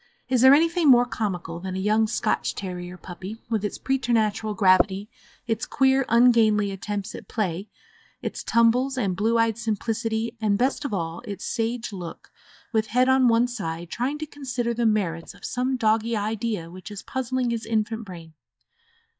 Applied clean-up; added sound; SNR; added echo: neural mask model DeepFilterNet 3.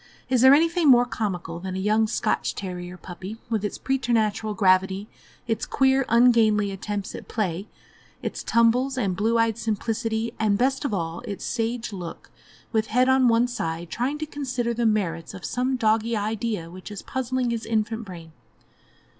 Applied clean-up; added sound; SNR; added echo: none; none; none; none.